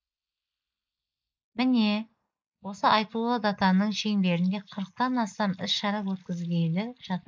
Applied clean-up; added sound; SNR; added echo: neural mask model Resemble Enhance denoiser.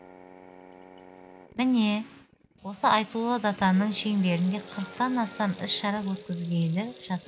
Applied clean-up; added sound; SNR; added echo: none; Drill + Sink (filling or washing) / Water tap, faucet; 19 dB; none.